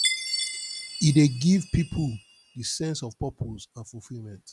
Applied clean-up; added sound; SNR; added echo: none; Chime; 8 dB; none.